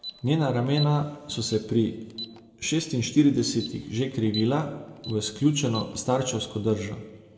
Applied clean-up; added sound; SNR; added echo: none; Alarm; 18 dB; reverberation time 0.5 s.